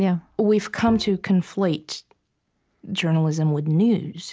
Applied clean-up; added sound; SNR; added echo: none; Bowed string instrument; 17 dB; none.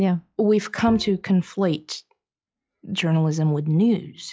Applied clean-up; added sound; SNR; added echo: classical method log-MMSE.